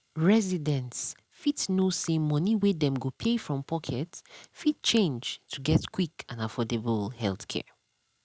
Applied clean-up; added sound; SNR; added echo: none; none; none; none.